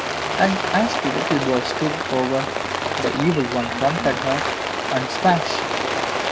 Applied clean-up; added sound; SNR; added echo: none; Rain; 1 dB; none.